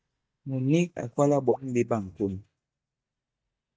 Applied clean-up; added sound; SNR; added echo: neural mask model DeepFilterNet 3.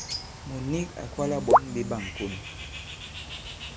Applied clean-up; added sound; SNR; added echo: none; Bird; 10 dB; none.